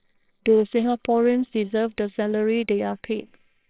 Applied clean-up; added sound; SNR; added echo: neural separator model SepFormer WHAMR!.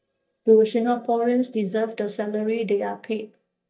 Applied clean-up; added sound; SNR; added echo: neural mask model DeepFilterNet 3.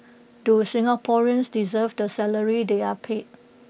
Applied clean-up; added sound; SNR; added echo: none; none; none; none.